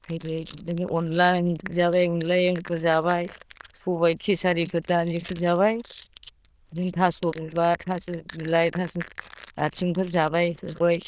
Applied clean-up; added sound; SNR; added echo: neural diffusion model UNIVERSE++.